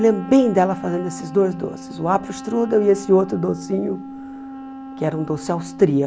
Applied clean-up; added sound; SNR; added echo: none; Wind instrument, woodwind instrument; 14 dB; none.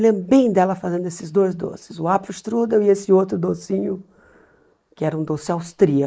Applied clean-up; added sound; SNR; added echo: neural mask model Resemble Enhance denoiser.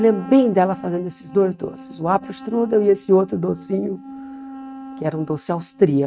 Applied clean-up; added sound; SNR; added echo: neural mask model RNNoise.